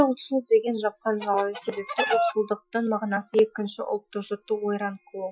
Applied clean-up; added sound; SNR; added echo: classical method Wiener filter.